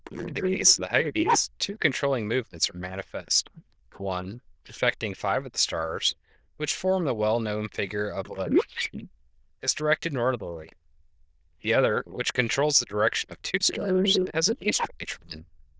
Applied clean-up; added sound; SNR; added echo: neural diffusion model UNIVERSE++.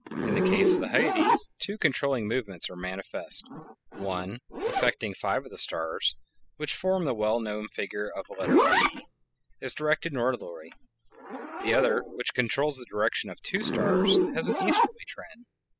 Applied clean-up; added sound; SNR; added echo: classical method spectral subtraction.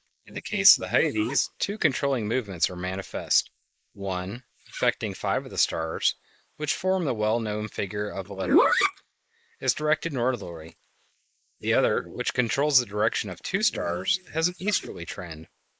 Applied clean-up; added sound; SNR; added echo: neural mask model Resemble Enhance denoiser.